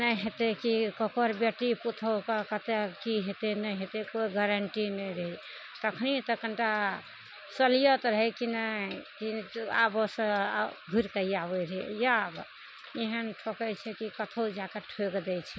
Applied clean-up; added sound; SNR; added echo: none; none; none; none.